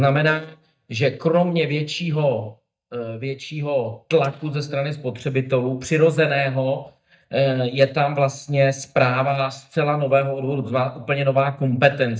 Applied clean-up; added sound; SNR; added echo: neural mask model DeepFilterNet 3.